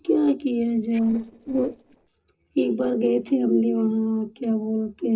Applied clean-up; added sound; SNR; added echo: neural separator model SepFormer DNS4.